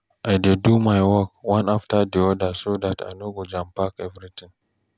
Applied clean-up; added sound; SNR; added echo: none; none; none; none.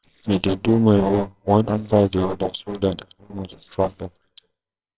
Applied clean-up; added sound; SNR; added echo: neural separator model SepFormer WHAMR!.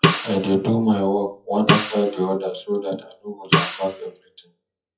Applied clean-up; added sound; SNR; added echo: classical method WPE with log-MMSE.